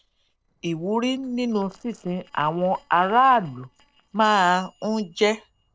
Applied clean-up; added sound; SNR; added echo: neural separator model SepFormer DNS4.